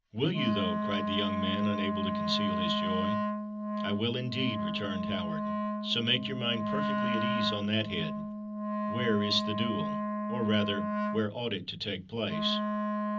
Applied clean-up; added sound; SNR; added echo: none; Wind instrument, woodwind instrument; -1 dB; reverberation time 0.4 s.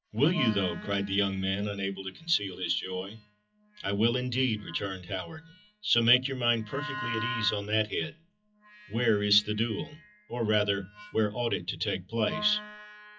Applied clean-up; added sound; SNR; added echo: classical method WPE with log-MMSE.